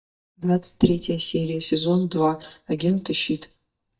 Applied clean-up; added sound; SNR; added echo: neural mask model DeepFilterNet 3.